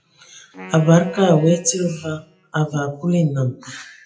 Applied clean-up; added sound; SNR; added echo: classical method WPE with log-MMSE.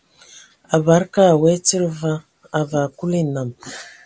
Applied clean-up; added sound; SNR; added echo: none; none; none; none.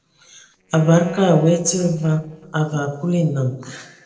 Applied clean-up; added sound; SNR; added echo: neural separator model SepFormer DNS4.